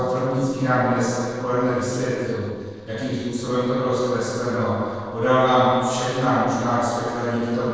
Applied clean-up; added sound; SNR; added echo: neural separator model SepFormer DNS4.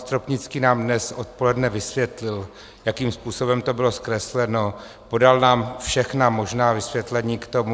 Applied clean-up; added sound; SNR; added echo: none; none; none; none.